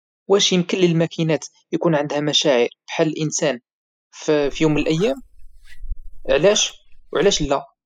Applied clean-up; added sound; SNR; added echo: classical method spectral subtraction.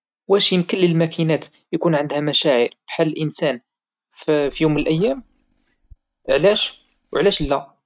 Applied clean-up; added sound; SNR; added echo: neural mask model RNNoise.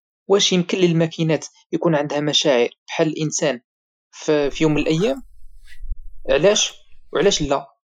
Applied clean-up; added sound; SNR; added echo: classical method Wiener filter.